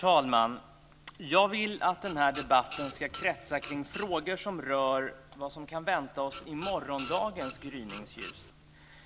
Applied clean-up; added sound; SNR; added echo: none; Printer; 13 dB; none.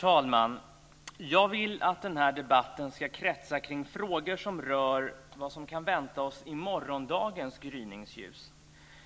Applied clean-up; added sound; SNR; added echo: none; none; none; none.